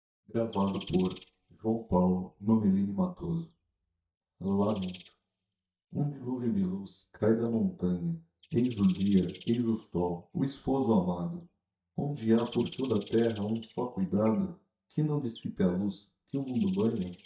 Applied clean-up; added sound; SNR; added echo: neural mask model DeepFilterNet 3.